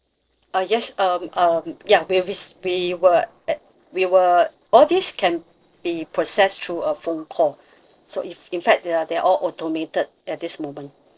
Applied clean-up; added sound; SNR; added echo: neural separator model SepFormer DNS4.